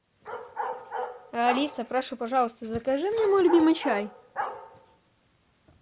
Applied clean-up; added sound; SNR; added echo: none; Bark; 10 dB; none.